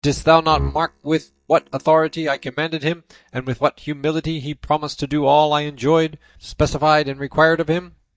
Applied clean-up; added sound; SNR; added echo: neural mask model DeepFilterNet 3.